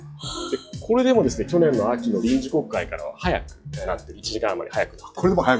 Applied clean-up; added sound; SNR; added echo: classical method log-MMSE.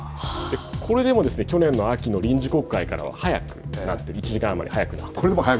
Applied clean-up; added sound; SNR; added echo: none; none; none; none.